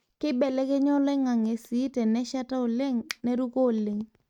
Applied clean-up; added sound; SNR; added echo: neural mask model RNNoise.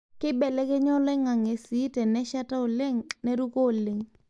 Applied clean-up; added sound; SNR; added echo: neural mask model DeepFilterNet 3.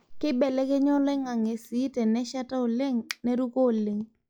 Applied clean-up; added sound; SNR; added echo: classical method log-MMSE.